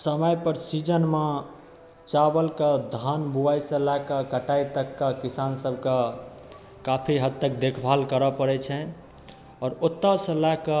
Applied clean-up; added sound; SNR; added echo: none; none; none; none.